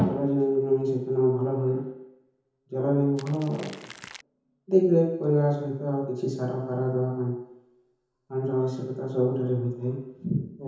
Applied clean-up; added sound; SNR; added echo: none; Crackle; 19 dB; reverberation time 1.0 s.